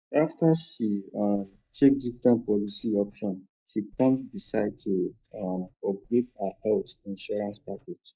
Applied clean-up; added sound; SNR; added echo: neural mask model DeepFilterNet 3.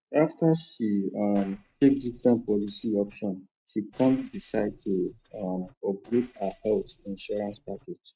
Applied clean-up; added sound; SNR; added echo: neural mask model RNNoise.